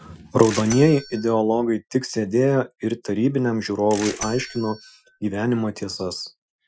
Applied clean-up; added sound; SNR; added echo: classical method Wiener filter.